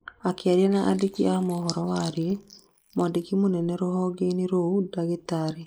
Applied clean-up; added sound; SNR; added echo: neural mask model Resemble Enhance denoiser.